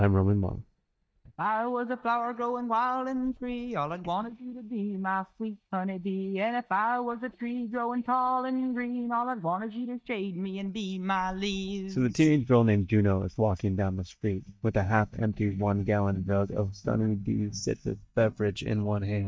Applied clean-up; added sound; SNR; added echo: neural mask model DeepFilterNet 3.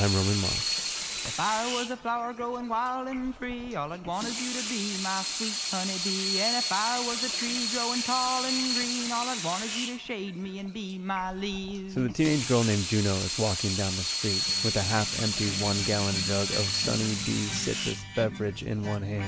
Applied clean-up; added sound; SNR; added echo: none; Sink (filling or washing) / Water tap, faucet; 3 dB; none.